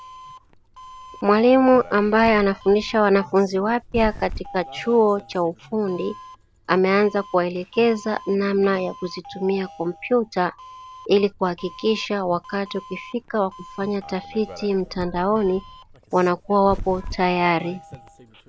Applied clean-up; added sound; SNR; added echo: none; Doorbell; 17 dB; none.